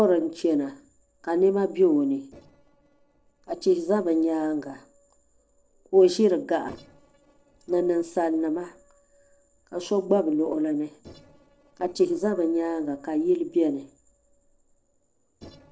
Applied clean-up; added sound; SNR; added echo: neural separator model SepFormer DNS4.